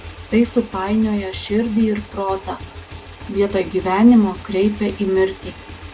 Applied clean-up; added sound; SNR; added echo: none; Motorcycle / Engine; 16 dB; none.